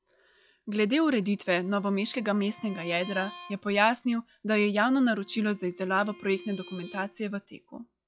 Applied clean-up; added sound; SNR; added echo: classical method log-MMSE.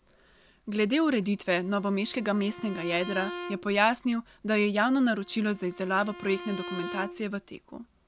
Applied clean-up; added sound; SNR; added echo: none; Bowed string instrument; 14 dB; none.